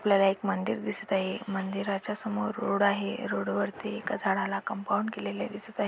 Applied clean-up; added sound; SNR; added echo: none; none; none; none.